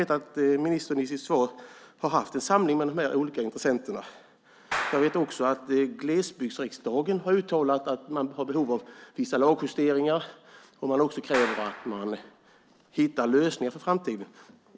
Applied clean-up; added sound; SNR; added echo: none; Clapping; 9 dB; none.